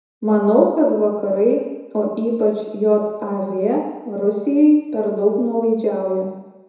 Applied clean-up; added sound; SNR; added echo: none; none; none; reverberation time 1.0 s.